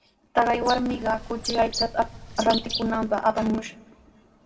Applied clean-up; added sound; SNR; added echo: none; Bird; 9 dB; reverberation time 0.6 s.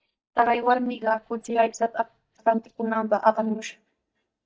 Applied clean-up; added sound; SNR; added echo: neural mask model DeepFilterNet 3.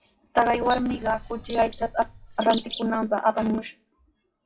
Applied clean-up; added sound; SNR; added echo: classical method WPE with log-MMSE.